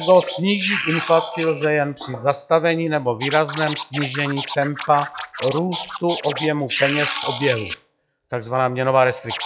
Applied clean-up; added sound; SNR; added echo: classical method log-MMSE.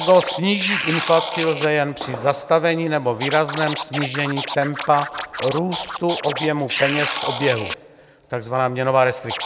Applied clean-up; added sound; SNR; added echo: none; Scratching (performance technique); 8 dB; none.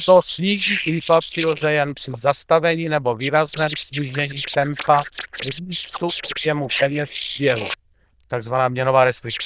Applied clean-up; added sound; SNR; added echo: neural diffusion model UNIVERSE++.